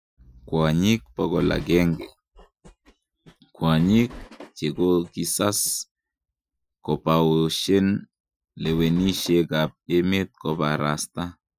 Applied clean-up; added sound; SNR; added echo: classical method Wiener filter.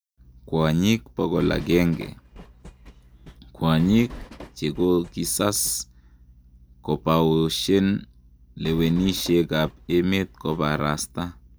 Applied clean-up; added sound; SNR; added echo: none; Train; 17 dB; none.